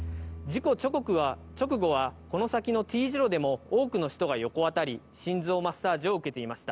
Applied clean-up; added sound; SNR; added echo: none; Bowed string instrument; 18 dB; none.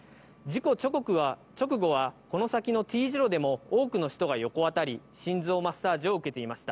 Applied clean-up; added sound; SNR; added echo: none; none; none; none.